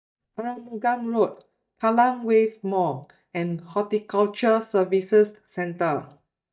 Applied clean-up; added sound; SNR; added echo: neural mask model DeepFilterNet 3.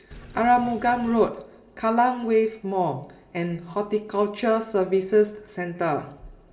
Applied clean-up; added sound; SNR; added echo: none; Sink (filling or washing); 19 dB; reverberation time 1.0 s.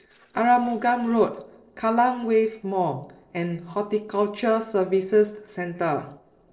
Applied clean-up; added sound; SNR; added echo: neural separator model SepFormer DNS4.